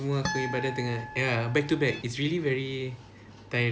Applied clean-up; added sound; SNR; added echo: none; Harp; 8 dB; none.